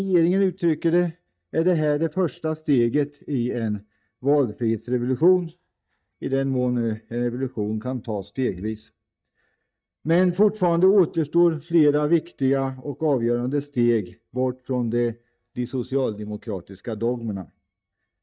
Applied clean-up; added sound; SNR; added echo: neural mask model DeepFilterNet 3.